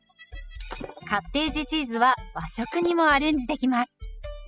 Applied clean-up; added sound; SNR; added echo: classical method spectral subtraction.